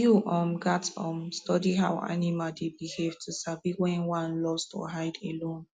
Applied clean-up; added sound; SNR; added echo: none; none; none; none.